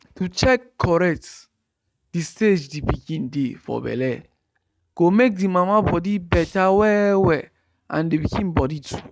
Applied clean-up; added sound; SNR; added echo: neural mask model RNNoise.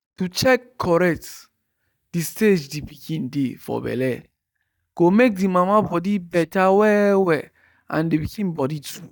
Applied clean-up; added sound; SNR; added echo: neural mask model DeepFilterNet 3.